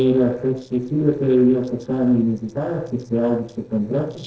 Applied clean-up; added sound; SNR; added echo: neural separator model SepFormer DNS4.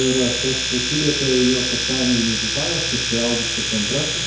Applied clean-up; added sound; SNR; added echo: none; Domestic sounds, home sounds; 0 dB; reverberation time 2.3 s.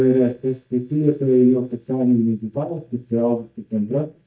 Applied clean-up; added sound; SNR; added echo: neural mask model DeepFilterNet 3.